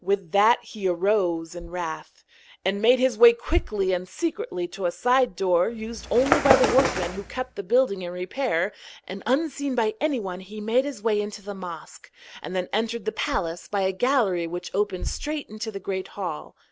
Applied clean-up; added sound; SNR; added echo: none; Bird; 2 dB; none.